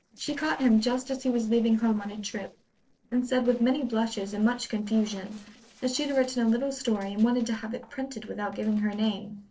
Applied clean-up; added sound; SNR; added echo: neural separator model SepFormer DNS4.